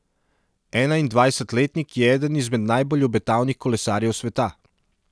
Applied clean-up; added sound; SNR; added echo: none; none; none; none.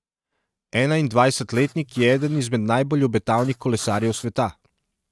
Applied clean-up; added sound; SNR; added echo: neural mask model RNNoise.